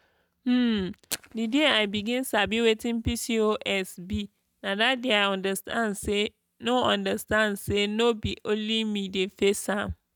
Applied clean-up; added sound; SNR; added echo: neural mask model RNNoise.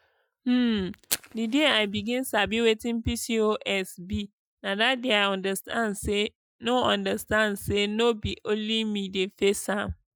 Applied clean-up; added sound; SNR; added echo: classical method Wiener filter.